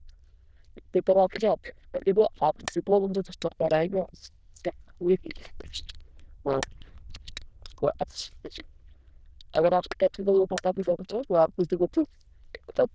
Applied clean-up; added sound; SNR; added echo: neural diffusion model UNIVERSE++.